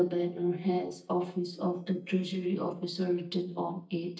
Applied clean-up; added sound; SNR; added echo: neural mask model DeepFilterNet 3.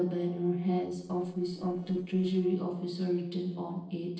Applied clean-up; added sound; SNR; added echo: neural separator model SepFormer DNS4.